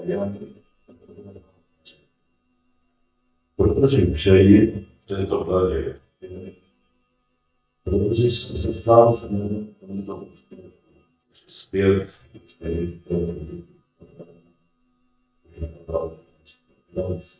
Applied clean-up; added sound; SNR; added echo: neural mask model DeepFilterNet 3.